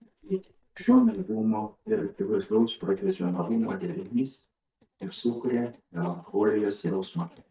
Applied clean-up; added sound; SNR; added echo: neural mask model DeepFilterNet 3.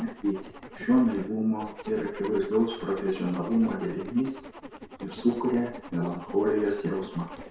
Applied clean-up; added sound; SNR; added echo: none; Zipper (clothing); 15 dB; reverberation time 0.6 s.